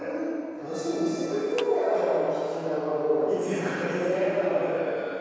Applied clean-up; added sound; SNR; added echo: none; Clapping; 19 dB; reverberation time 2.2 s.